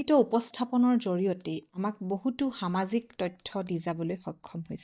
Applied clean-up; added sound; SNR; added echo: neural mask model DeepFilterNet 3.